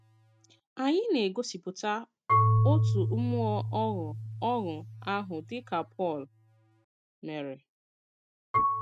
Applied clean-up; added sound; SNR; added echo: neural mask model RNNoise.